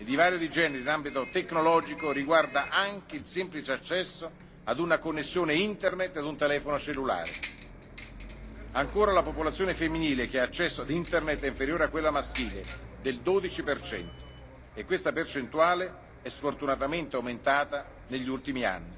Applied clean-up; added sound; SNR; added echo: none; Bus; 14 dB; none.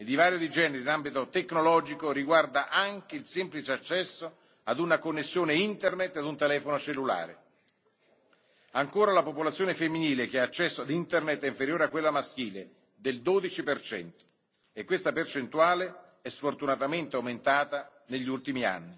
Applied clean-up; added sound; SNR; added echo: none; none; none; none.